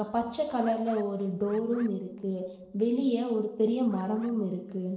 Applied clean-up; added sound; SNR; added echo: neural separator model SepFormer DNS4.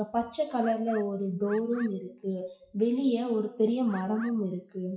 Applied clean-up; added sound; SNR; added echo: classical method WPE with log-MMSE.